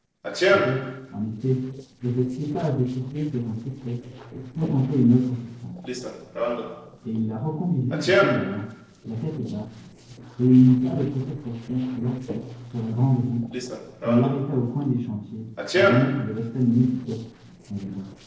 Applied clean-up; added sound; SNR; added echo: neural separator model SepFormer DNS4.